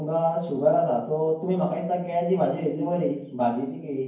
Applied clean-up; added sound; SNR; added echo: none; none; none; reverberation time 0.9 s.